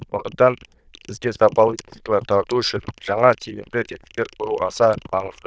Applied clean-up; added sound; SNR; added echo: neural diffusion model UNIVERSE++.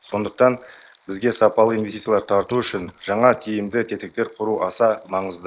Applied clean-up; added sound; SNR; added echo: neural mask model Resemble Enhance denoiser.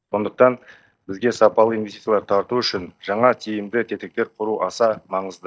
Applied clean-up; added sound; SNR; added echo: neural mask model DeepFilterNet 3.